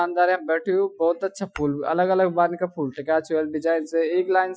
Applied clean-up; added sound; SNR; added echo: classical method Wiener filter.